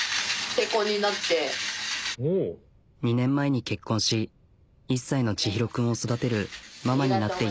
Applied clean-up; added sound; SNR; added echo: none; none; none; none.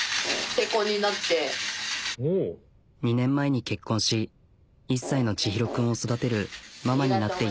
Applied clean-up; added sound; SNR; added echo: none; Fart; 10 dB; none.